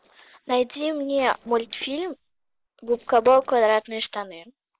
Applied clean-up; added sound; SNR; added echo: neural separator model SepFormer DNS4.